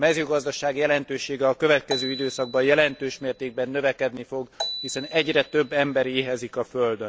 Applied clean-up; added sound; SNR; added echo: none; Marimba, xylophone; 13 dB; none.